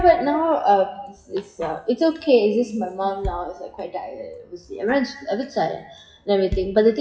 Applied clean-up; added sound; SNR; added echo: classical method WPE with log-MMSE.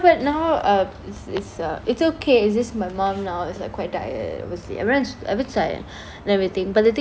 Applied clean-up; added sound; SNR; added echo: none; none; none; none.